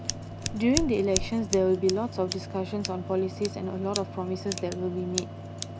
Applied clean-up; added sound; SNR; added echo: none; Mechanical fan + Scissors; 6 dB; none.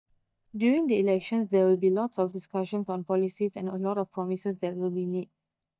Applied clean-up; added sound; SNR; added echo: neural mask model DeepFilterNet 3.